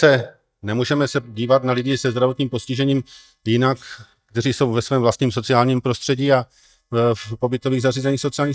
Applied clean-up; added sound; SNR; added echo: neural mask model DeepFilterNet 3.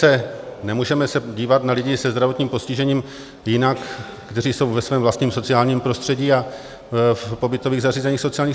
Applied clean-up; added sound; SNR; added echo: none; none; none; none.